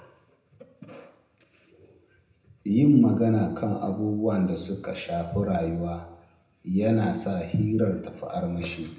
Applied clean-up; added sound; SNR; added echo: none; none; none; reverberation time 0.8 s.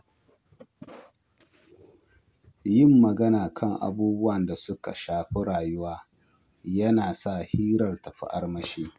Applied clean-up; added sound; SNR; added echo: none; none; none; none.